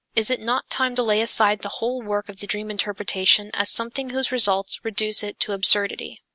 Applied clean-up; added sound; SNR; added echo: none; none; none; none.